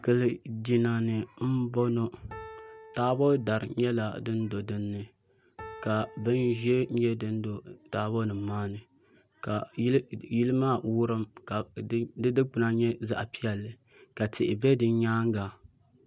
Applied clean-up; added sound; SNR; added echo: none; Piano; 18 dB; none.